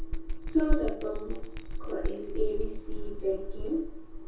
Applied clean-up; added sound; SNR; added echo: none; Bell; -3 dB; reverberation time 0.6 s.